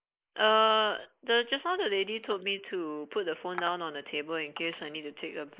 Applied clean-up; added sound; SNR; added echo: neural mask model Resemble Enhance denoiser.